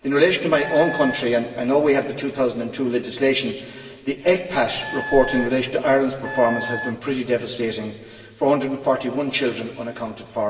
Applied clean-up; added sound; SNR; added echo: none; Wind instrument, woodwind instrument; 10 dB; reverberation time 2.1 s.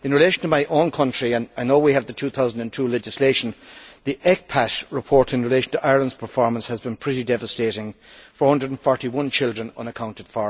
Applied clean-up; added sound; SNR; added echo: none; none; none; none.